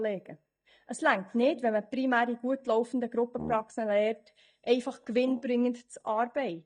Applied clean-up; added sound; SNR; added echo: neural mask model DeepFilterNet 3.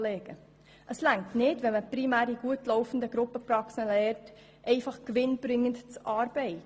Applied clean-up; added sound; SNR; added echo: none; none; none; none.